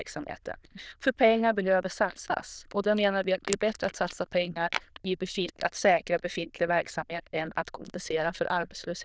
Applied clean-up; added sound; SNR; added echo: neural diffusion model UNIVERSE++.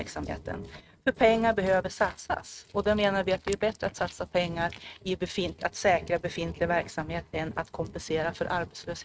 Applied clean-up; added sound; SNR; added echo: neural mask model RNNoise.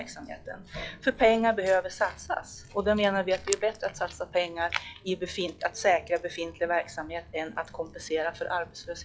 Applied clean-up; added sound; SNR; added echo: classical method log-MMSE.